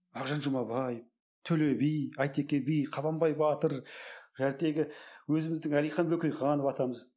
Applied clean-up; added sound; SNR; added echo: none; none; none; none.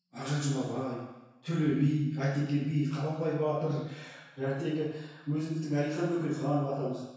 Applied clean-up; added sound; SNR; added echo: none; none; none; reverberation time 1.1 s.